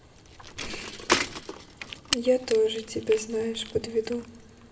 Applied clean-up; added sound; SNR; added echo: none; Bicycle; 5 dB; reverberation time 1.3 s.